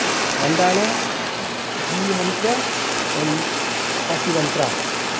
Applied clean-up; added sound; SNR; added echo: none; Fire; -3 dB; none.